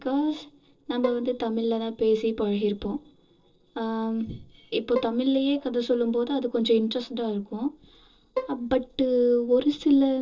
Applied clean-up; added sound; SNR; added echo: neural separator model SepFormer DNS4.